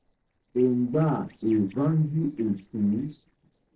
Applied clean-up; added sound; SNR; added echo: neural separator model SepFormer DNS4.